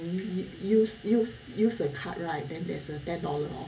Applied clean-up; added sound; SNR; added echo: none; Insect; 18 dB; reverberation time 0.3 s.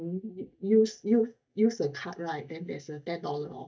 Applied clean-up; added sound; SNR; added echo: neural mask model DeepFilterNet 3.